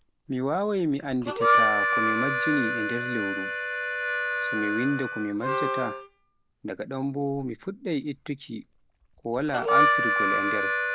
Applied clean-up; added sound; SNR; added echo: none; Harmonica; -3 dB; none.